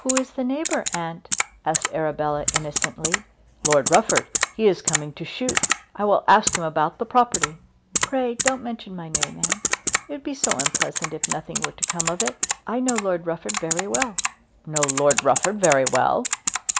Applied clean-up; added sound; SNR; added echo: none; Typing; 2 dB; none.